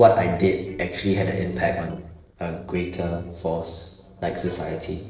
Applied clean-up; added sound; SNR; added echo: neural separator model SepFormer DNS4.